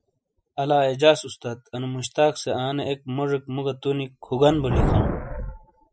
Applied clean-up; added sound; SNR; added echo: classical method Wiener filter.